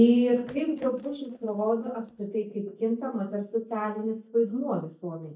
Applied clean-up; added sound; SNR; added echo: neural mask model DeepFilterNet 3.